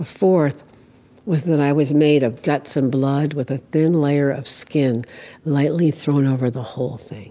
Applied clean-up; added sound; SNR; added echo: none; none; none; none.